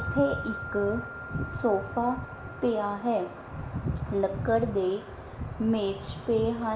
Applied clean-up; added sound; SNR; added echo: none; Wind chime; 15 dB; reverberation time 2.0 s.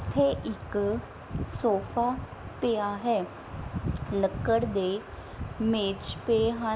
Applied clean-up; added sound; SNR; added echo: none; none; none; none.